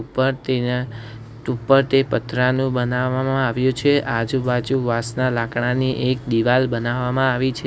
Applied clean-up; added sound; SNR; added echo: none; Bass guitar; 17 dB; none.